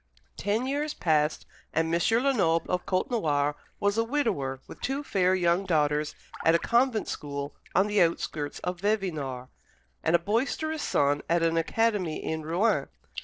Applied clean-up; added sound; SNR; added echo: neural separator model SepFormer DNS4.